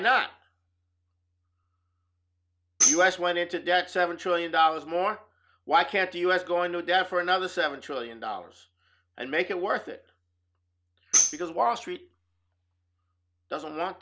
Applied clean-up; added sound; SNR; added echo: none; Tambourine; 0 dB; none.